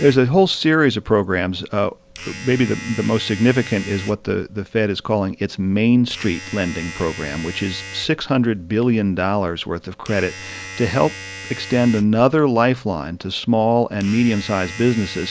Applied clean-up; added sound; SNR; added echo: none; Domestic sounds, home sounds; 17 dB; none.